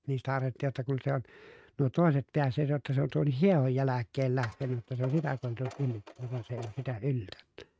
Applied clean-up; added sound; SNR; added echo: neural mask model RNNoise.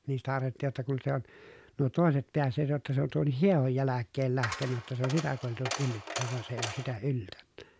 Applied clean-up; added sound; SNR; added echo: none; Coin (dropping); 8 dB; none.